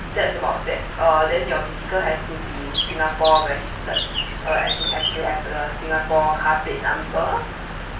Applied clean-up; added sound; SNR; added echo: none; Bird; 5 dB; reverberation time 0.3 s.